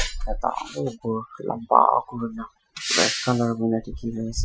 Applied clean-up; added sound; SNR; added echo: classical method Wiener filter.